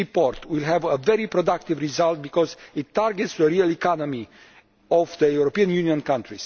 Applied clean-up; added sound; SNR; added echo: none; none; none; none.